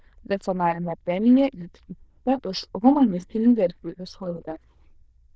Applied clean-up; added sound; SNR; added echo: neural diffusion model UNIVERSE++.